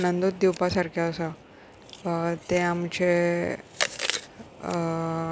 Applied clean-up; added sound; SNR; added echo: none; Chewing, mastication; 12 dB; none.